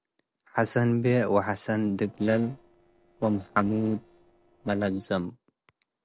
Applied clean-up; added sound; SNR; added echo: neural separator model SepFormer DNS4.